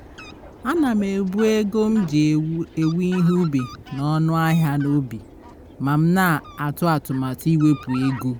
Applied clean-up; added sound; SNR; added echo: none; Fowl; 19 dB; none.